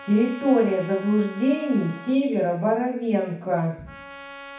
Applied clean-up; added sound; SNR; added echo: none; Trumpet; 19 dB; reverberation time 0.6 s.